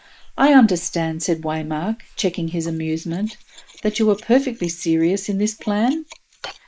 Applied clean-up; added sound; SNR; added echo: neural mask model Resemble Enhance denoiser.